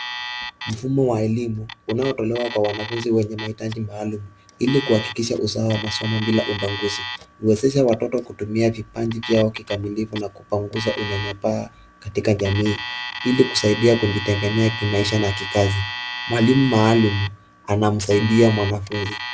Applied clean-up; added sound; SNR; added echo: none; Alarm; 11 dB; none.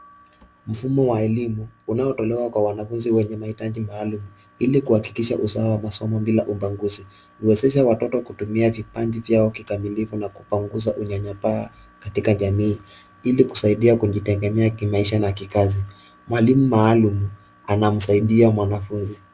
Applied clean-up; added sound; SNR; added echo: none; none; none; none.